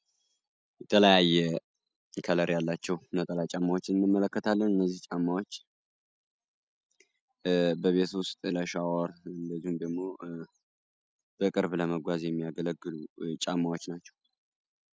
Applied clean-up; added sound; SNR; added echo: none; none; none; none.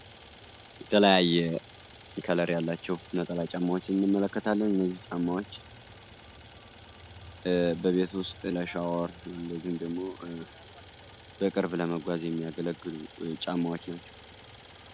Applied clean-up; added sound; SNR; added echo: none; Idling; 18 dB; none.